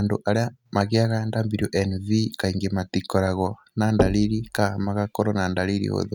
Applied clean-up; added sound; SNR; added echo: neural mask model RNNoise.